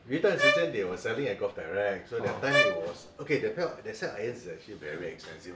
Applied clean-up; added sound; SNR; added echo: none; Bowed string instrument; -2 dB; none.